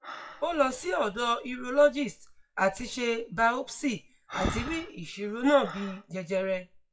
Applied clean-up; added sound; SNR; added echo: classical method WPE with log-MMSE.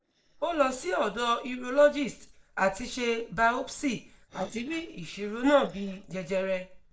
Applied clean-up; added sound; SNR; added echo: neural separator model SepFormer DNS4.